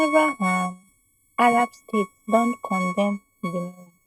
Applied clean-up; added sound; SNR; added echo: neural mask model RNNoise.